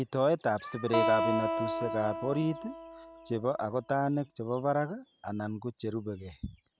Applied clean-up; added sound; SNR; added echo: none; Acoustic guitar; 2 dB; none.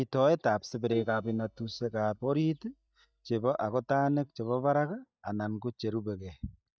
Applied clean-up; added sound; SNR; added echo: neural mask model DeepFilterNet 3.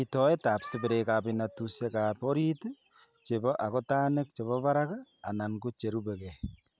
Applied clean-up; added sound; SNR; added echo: none; none; none; none.